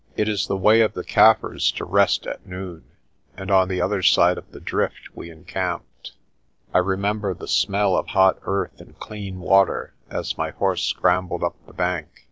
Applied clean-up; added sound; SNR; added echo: none; none; none; none.